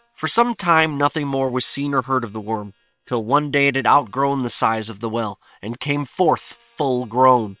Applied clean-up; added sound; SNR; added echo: neural separator model SepFormer WHAM!.